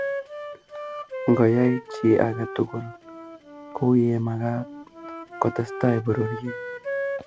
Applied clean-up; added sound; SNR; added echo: none; Wind instrument, woodwind instrument; 10 dB; none.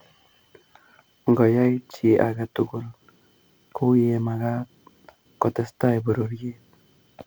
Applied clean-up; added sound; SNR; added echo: none; none; none; none.